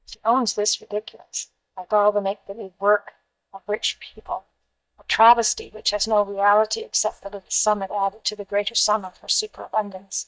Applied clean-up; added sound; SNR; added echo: neural mask model DeepFilterNet 3.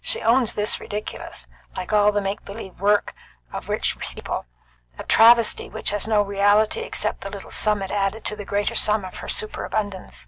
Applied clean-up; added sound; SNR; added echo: none; none; none; none.